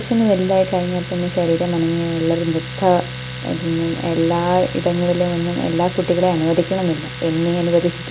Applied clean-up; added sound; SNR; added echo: none; Domestic sounds, home sounds; 10 dB; none.